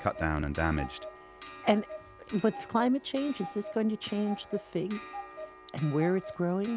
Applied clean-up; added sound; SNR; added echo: none; Clock; 13 dB; none.